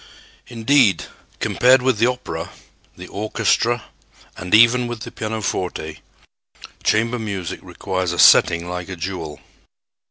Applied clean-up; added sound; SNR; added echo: none; none; none; none.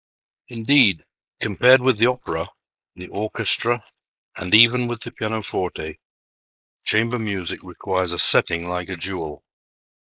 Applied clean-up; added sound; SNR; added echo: neural mask model Resemble Enhance denoiser.